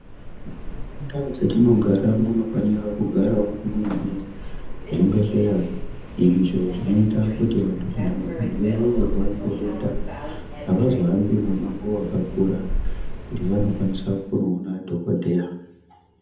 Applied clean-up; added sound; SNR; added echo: none; Subway, metro, underground; 8 dB; reverberation time 0.8 s.